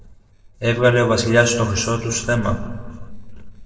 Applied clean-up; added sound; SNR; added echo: neural separator model SepFormer DNS4.